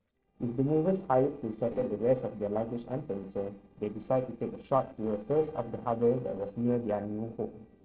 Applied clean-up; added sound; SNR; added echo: neural separator model SepFormer DNS4.